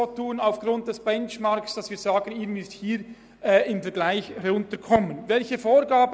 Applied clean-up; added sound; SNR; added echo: none; none; none; none.